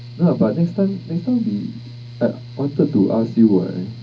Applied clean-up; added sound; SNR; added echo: none; Mechanical fan; 16 dB; reverberation time 0.4 s.